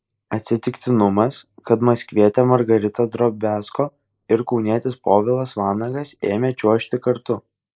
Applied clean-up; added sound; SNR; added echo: neural mask model Resemble Enhance denoiser.